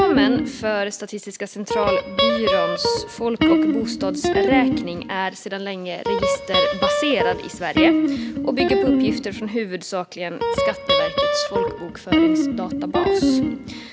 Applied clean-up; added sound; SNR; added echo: none; Guitar; -5 dB; none.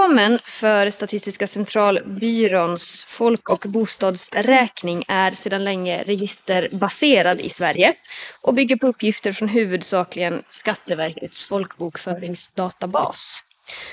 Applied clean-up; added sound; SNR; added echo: neural mask model Resemble Enhance denoiser.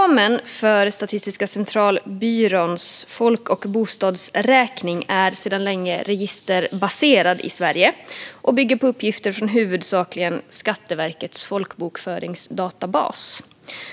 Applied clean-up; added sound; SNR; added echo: none; none; none; none.